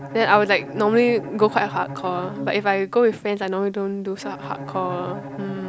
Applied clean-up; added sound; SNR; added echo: none; Bowed string instrument; 13 dB; none.